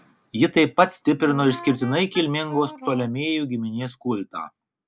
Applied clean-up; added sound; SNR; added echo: none; Wind instrument, woodwind instrument; 15 dB; none.